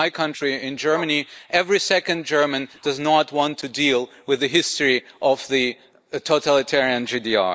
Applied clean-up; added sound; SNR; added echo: neural mask model Resemble Enhance denoiser.